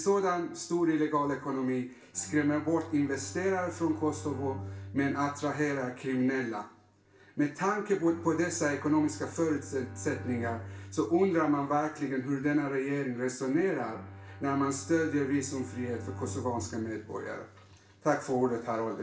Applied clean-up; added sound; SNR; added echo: none; Bowed string instrument; 16 dB; reverberation time 0.3 s.